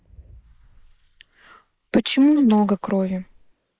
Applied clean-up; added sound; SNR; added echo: neural mask model Resemble Enhance denoiser.